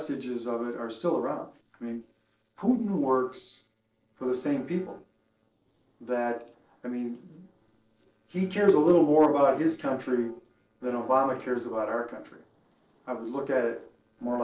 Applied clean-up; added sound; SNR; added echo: neural separator model SepFormer DNS4.